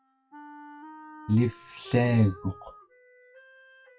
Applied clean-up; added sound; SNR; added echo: classical method WPE with log-MMSE.